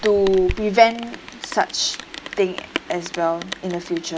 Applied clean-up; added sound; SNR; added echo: none; Rain; 12 dB; none.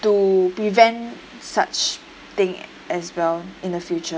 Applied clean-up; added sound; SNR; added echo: none; none; none; none.